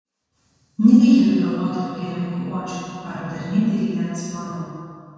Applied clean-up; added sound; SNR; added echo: none; none; none; reverberation time 2.1 s.